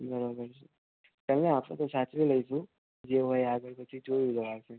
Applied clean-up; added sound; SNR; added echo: none; none; none; none.